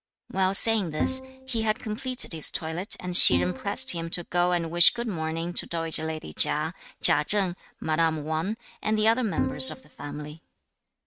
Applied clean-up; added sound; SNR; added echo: neural mask model RNNoise.